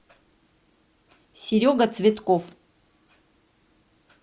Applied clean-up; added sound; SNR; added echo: none; none; none; none.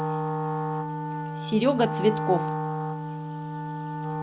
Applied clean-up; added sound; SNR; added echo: none; Wind instrument, woodwind instrument + Wind instrument, woodwind instrument; 0 dB; none.